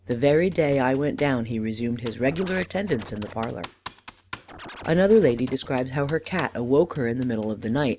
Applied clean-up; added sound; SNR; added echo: none; Computer keyboard + Scratching (performance technique); 20 dB; none.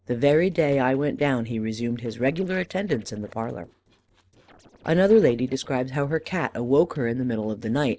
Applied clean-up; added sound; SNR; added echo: neural separator model SepFormer DNS4.